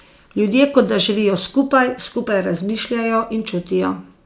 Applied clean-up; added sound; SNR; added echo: none; none; none; none.